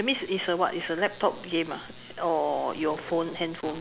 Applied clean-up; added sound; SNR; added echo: none; none; none; none.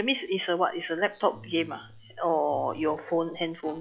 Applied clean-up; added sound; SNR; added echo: classical method log-MMSE.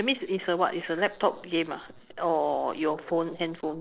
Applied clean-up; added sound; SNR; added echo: neural separator model SepFormer DNS4.